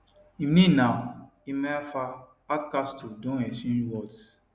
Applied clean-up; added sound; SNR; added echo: none; none; none; none.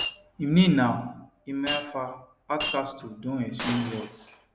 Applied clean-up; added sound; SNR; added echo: none; Shatter; 8 dB; none.